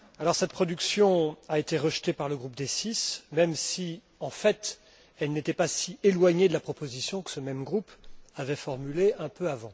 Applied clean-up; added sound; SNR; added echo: none; none; none; none.